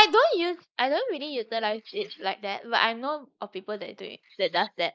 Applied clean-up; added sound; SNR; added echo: neural mask model Resemble Enhance denoiser.